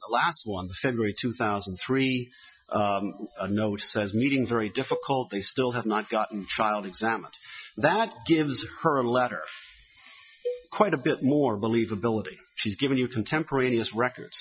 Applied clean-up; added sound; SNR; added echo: classical method Wiener filter.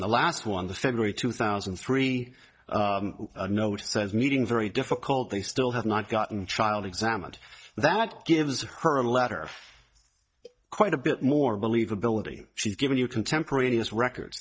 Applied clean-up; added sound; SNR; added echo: neural mask model DeepFilterNet 3.